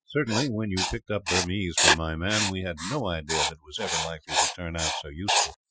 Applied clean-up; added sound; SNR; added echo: classical method Wiener filter.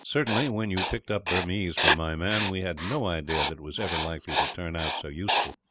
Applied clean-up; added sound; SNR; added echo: none; Writing; -1 dB; none.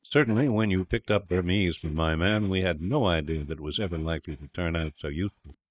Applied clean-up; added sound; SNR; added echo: neural mask model DeepFilterNet 3.